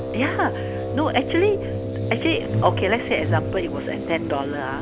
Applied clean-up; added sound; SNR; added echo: none; Brass instrument + Truck; 2 dB; none.